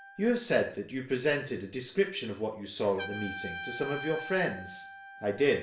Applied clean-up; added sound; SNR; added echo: none; Trumpet; 13 dB; reverberation time 0.5 s.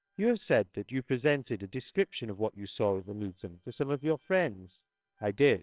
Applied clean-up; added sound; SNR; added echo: neural separator model SepFormer WHAMR!.